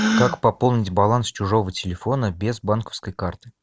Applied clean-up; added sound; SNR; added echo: none; Gasp; 8 dB; none.